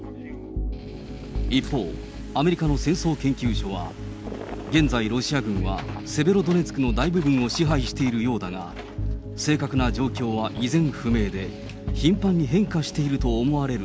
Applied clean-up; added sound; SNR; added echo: none; Strum; 18 dB; none.